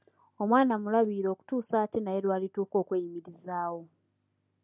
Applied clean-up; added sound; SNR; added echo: none; none; none; none.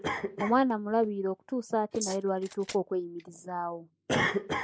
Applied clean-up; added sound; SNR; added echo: neural mask model Resemble Enhance denoiser.